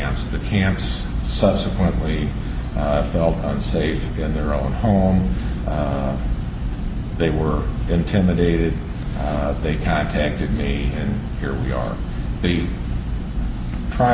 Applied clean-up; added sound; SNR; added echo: none; none; none; none.